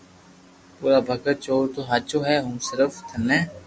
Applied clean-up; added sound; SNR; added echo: none; none; none; none.